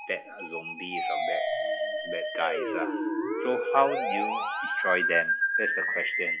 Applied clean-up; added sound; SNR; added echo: classical method log-MMSE.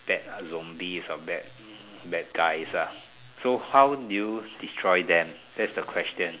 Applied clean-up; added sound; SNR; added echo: none; none; none; none.